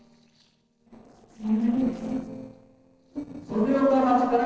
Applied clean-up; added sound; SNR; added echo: neural separator model SepFormer DNS4.